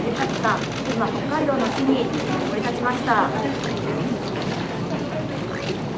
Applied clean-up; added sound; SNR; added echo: none; Marimba, xylophone; 15 dB; none.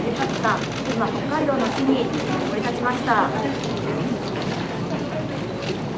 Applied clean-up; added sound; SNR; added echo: none; none; none; none.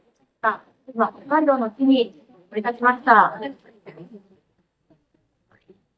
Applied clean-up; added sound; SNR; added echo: neural mask model DeepFilterNet 3.